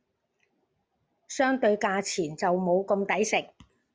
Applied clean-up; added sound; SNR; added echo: none; none; none; none.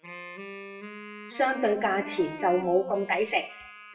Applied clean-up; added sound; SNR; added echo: classical method WPE with log-MMSE.